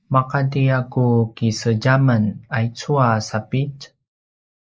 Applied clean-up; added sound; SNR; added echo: neural mask model Resemble Enhance denoiser.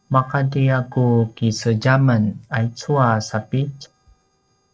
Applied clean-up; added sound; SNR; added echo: neural separator model SepFormer DNS4.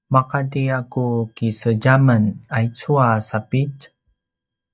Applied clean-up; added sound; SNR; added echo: neural mask model DeepFilterNet 3.